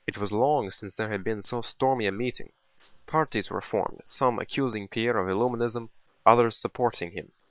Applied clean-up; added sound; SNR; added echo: neural separator model SepFormer WHAM!.